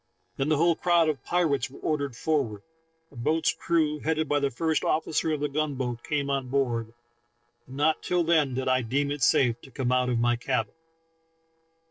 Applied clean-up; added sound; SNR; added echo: neural separator model SepFormer DNS4.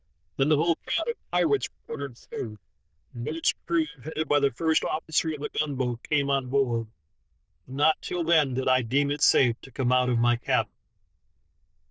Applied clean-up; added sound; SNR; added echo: neural diffusion model UNIVERSE++.